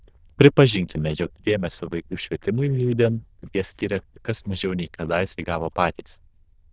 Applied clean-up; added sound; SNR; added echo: neural diffusion model UNIVERSE++.